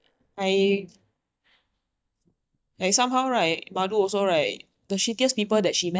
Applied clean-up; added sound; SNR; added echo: neural mask model DeepFilterNet 3.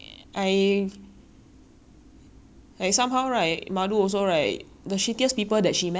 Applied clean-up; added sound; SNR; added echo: none; none; none; none.